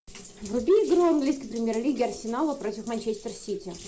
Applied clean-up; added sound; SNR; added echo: none; none; none; none.